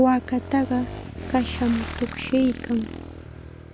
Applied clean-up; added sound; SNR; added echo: none; Motorcycle / Engine; 10 dB; none.